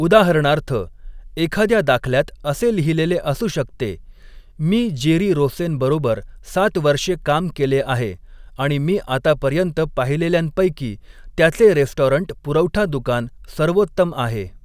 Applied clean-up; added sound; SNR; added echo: none; none; none; none.